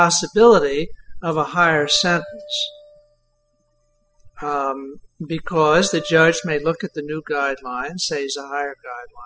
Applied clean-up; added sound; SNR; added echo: classical method spectral subtraction.